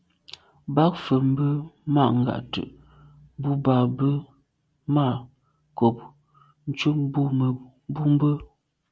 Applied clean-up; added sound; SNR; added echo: none; none; none; none.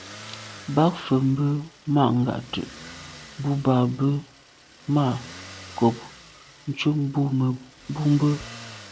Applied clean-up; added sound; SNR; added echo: none; Motor vehicle (road); 19 dB; none.